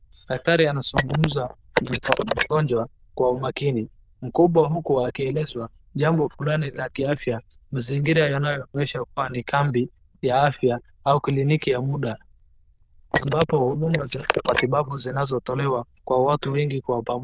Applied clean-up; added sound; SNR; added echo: neural diffusion model UNIVERSE++.